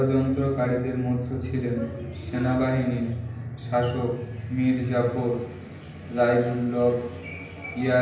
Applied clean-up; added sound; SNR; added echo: none; Bass guitar; 10 dB; reverberation time 0.9 s.